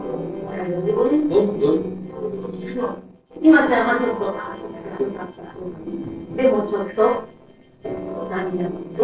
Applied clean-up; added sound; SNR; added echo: neural separator model SepFormer DNS4.